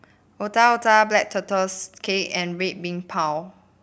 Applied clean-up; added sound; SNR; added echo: none; none; none; none.